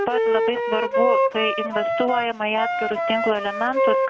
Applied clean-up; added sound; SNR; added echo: none; Wind instrument, woodwind instrument; -2 dB; none.